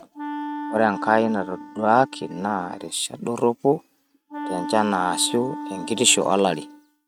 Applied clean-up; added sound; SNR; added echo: neural mask model RNNoise.